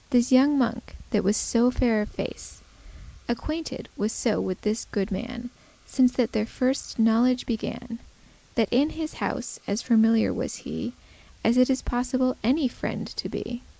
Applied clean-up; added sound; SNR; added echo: neural mask model Resemble Enhance denoiser.